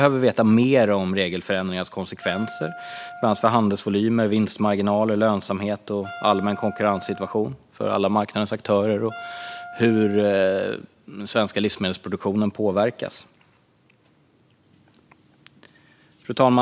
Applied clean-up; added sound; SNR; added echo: none; Wind instrument, woodwind instrument; 16 dB; none.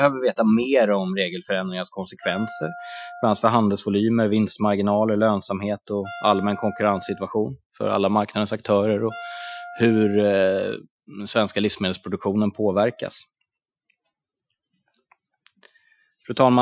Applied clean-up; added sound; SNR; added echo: classical method Wiener filter.